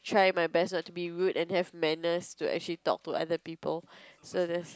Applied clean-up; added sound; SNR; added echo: none; none; none; none.